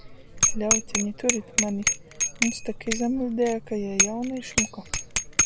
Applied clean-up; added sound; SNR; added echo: none; Bicycle bell; -3 dB; none.